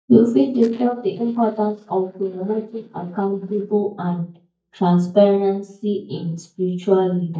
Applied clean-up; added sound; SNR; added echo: neural mask model DeepFilterNet 3.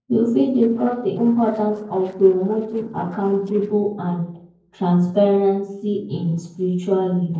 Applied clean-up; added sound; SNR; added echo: neural separator model SepFormer DNS4.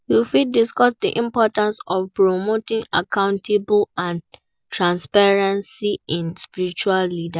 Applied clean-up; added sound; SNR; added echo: none; none; none; none.